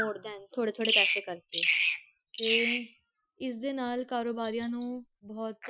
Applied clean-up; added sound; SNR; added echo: classical method Wiener filter.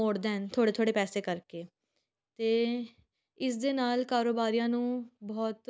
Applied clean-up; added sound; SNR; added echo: none; none; none; none.